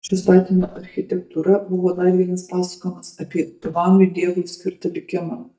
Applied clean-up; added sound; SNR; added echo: neural mask model DeepFilterNet 3.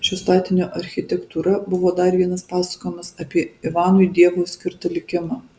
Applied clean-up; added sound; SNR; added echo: none; none; none; none.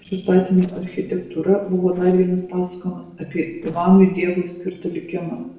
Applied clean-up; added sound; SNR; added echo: neural separator model SepFormer DNS4.